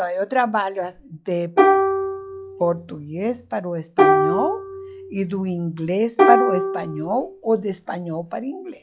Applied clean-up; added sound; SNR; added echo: classical method log-MMSE.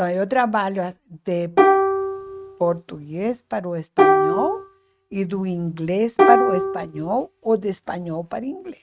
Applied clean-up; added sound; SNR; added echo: neural mask model RNNoise.